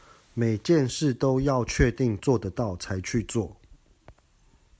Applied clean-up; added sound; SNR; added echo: none; none; none; none.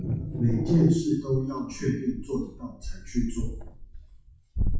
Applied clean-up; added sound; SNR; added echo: classical method WPE with log-MMSE.